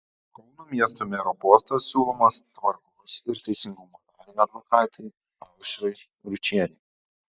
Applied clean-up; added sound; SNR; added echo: neural mask model DeepFilterNet 3.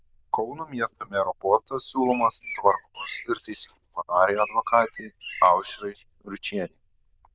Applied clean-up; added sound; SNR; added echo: neural diffusion model UNIVERSE++.